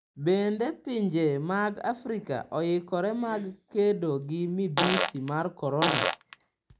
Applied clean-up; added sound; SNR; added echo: none; Fart; -2 dB; none.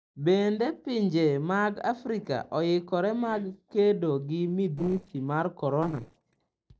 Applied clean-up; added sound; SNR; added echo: neural separator model SepFormer DNS4.